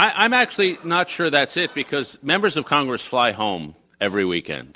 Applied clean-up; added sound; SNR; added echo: none; none; none; none.